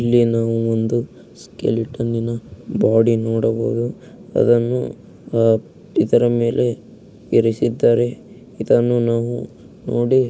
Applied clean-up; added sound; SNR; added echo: neural mask model Resemble Enhance denoiser.